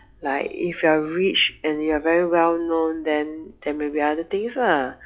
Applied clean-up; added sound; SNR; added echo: classical method log-MMSE.